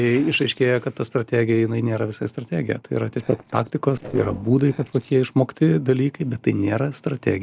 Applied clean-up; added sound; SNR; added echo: neural separator model SepFormer DNS4.